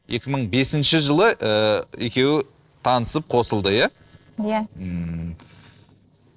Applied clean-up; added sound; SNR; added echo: neural separator model SepFormer DNS4.